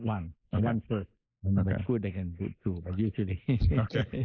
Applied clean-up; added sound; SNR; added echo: neural mask model Resemble Enhance denoiser.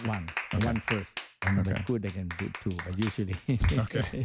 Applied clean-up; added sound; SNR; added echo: none; Clapping; 10 dB; none.